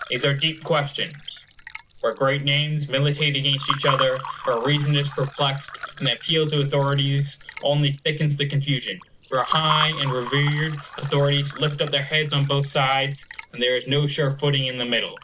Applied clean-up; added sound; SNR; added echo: none; Fill (with liquid) / Water; 12 dB; none.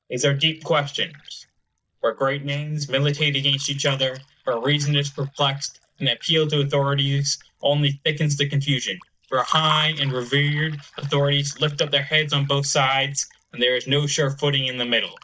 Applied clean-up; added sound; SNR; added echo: neural mask model DeepFilterNet 3.